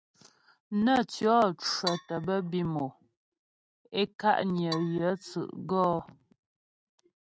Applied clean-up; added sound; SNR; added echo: neural mask model RNNoise.